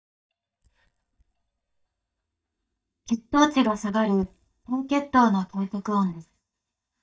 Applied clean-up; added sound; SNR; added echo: neural mask model DeepFilterNet 3.